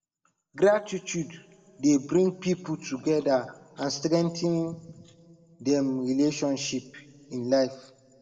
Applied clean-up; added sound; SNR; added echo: none; none; none; reverberation time 1.8 s.